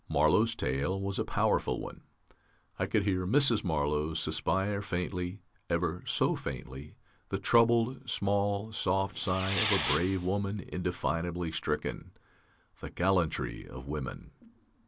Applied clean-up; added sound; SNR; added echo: none; Fireworks; 2 dB; none.